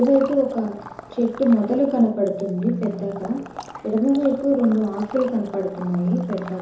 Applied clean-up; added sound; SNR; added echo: none; Water / Liquid; 18 dB; reverberation time 0.7 s.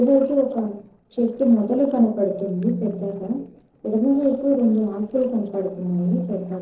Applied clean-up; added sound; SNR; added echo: neural separator model SepFormer DNS4.